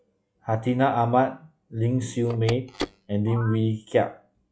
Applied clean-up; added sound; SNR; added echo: classical method log-MMSE.